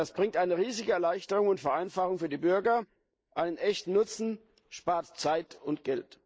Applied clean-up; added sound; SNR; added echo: neural mask model Resemble Enhance denoiser.